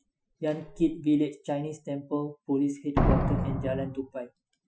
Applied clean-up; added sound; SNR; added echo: classical method Wiener filter.